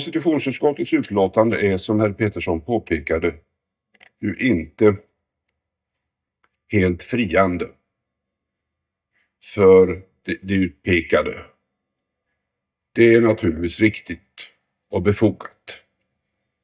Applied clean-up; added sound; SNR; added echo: neural mask model DeepFilterNet 3.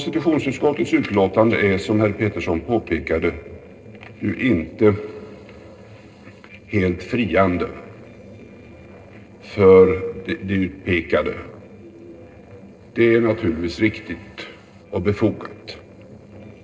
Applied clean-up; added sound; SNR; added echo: neural separator model SepFormer DNS4.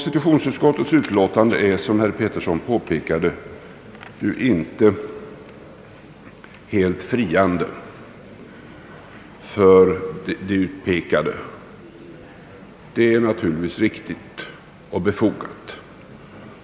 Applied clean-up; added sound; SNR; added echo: none; none; none; none.